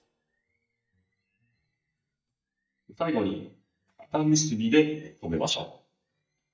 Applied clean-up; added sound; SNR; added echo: neural mask model DeepFilterNet 3.